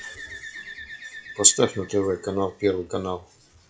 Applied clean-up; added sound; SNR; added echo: classical method log-MMSE.